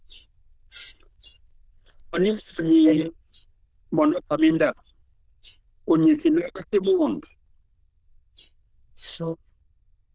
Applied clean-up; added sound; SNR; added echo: neural diffusion model UNIVERSE++.